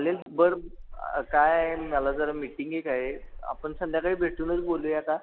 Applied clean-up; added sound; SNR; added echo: none; Meow; 15 dB; none.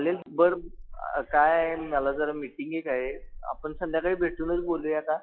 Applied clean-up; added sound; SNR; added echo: classical method log-MMSE.